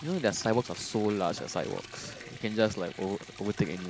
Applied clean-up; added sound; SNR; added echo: none; Liquid; 16 dB; none.